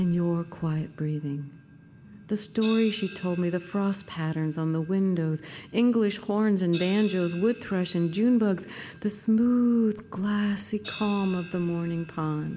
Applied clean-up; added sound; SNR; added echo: none; Crash cymbal; 19 dB; none.